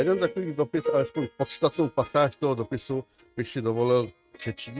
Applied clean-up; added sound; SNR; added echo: neural mask model RNNoise.